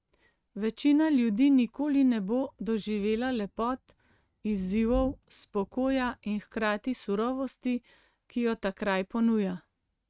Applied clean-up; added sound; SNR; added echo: neural mask model RNNoise.